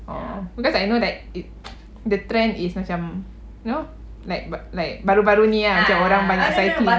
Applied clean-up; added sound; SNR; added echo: none; none; none; none.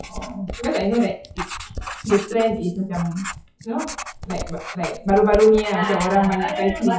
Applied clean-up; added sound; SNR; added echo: classical method WPE with log-MMSE.